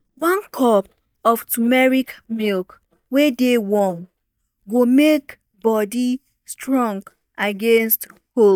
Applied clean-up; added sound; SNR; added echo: neural mask model DeepFilterNet 3.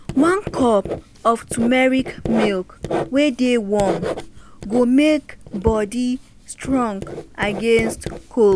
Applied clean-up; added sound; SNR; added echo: none; Writing; 10 dB; none.